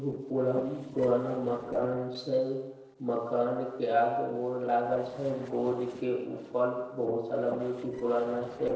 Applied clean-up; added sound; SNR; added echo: neural separator model SepFormer DNS4.